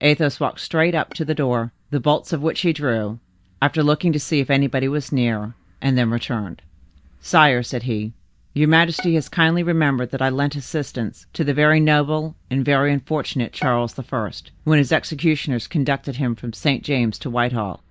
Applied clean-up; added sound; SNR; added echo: neural mask model DeepFilterNet 3.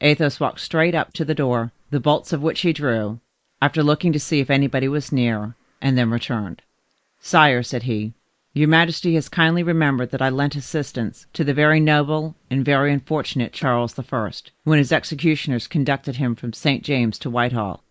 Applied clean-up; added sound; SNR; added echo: neural mask model Resemble Enhance denoiser.